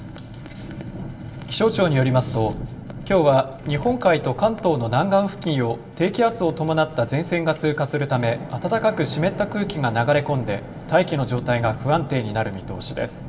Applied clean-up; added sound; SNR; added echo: none; none; none; reverberation time 1.5 s.